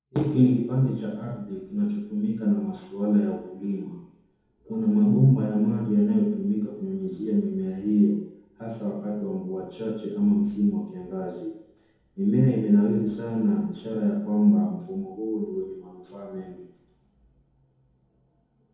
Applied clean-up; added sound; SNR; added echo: none; none; none; reverberation time 1.8 s.